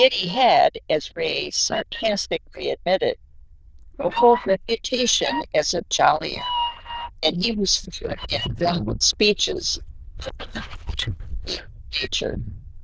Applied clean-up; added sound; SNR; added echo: neural diffusion model UNIVERSE++.